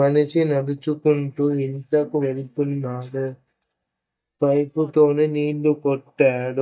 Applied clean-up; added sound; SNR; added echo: neural mask model DeepFilterNet 3.